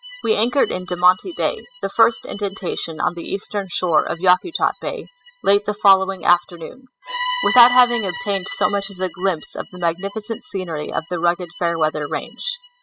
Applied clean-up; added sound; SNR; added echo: classical method spectral subtraction.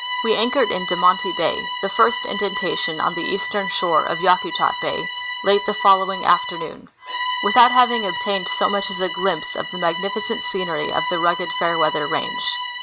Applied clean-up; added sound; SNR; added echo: none; Bowed string instrument; 5 dB; none.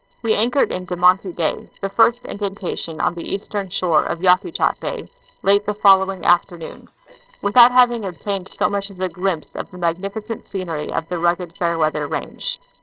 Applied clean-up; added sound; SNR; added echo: neural separator model SepFormer DNS4.